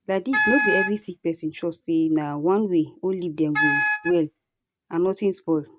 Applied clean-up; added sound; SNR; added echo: neural mask model RNNoise.